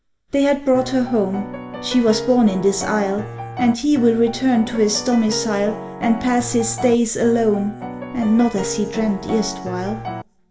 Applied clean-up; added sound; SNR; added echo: none; Piano; 10 dB; reverberation time 0.7 s.